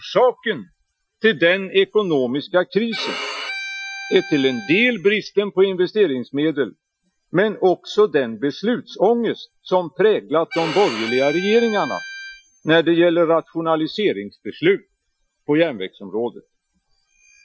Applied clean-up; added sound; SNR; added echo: classical method Wiener filter.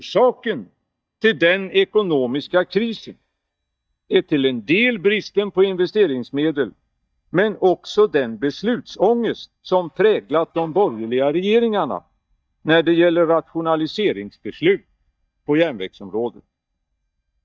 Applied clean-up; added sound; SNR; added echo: neural mask model DeepFilterNet 3.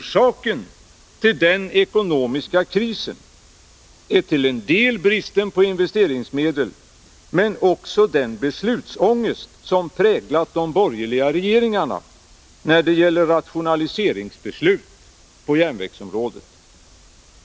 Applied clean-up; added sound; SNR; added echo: none; none; none; none.